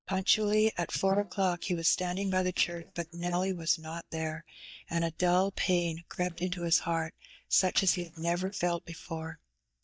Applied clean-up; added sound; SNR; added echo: neural mask model DeepFilterNet 3.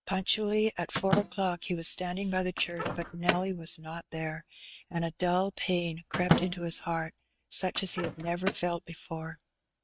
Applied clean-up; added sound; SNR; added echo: neural mask model RNNoise.